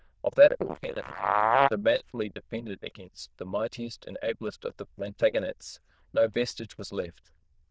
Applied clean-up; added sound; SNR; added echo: neural diffusion model UNIVERSE++.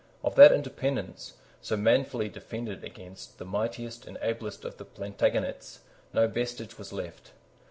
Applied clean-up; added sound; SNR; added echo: none; none; none; none.